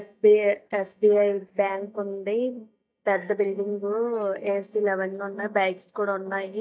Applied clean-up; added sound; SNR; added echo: neural mask model DeepFilterNet 3.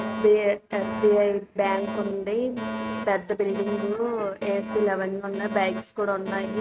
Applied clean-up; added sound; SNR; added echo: neural mask model RNNoise.